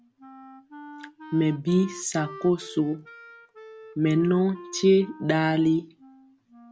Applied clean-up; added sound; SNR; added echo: none; Wind instrument, woodwind instrument; 18 dB; none.